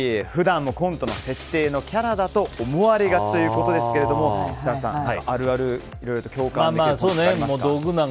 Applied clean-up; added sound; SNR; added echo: none; Shatter + Bowed string instrument; 18 dB; none.